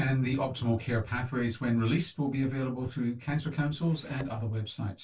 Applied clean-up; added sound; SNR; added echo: neural separator model SepFormer DNS4.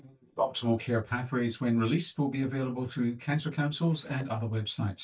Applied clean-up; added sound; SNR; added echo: neural mask model DeepFilterNet 3.